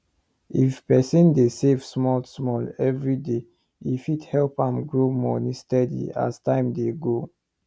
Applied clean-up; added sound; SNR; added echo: none; none; none; none.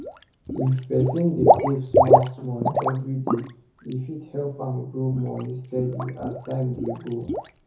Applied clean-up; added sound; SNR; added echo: none; Water / Liquid; -2 dB; reverberation time 0.6 s.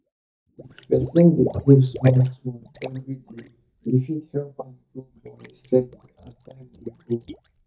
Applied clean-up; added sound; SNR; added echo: neural mask model DeepFilterNet 3.